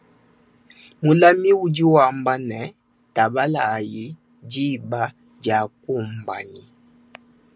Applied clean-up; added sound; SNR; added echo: none; none; none; none.